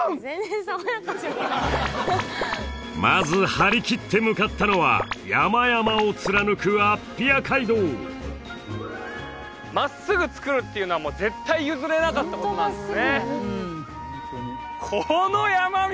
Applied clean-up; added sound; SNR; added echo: none; none; none; none.